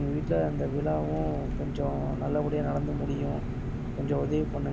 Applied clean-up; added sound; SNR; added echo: none; Engine; 2 dB; none.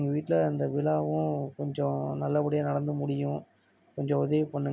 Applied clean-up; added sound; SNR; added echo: none; none; none; none.